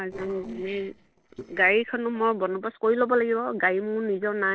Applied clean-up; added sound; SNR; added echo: neural separator model SepFormer DNS4.